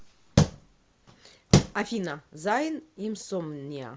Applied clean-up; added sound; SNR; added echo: none; none; none; none.